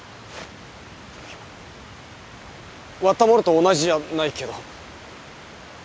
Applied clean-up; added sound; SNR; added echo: none; none; none; none.